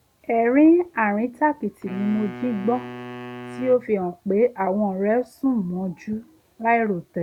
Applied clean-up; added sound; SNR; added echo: none; Wind instrument, woodwind instrument; 15 dB; none.